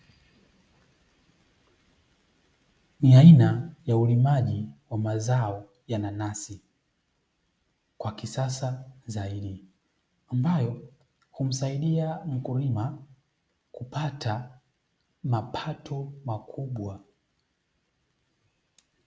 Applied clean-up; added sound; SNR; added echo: none; none; none; none.